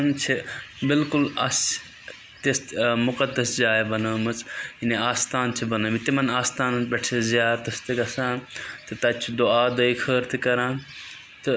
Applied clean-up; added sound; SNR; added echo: none; none; none; none.